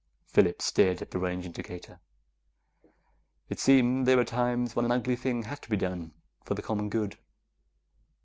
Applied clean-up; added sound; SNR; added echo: none; none; none; none.